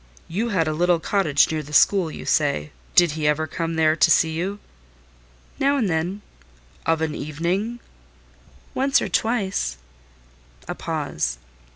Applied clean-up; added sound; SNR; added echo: none; none; none; none.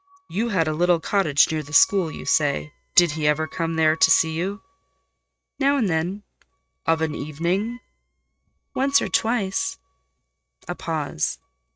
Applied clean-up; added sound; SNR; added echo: neural mask model RNNoise.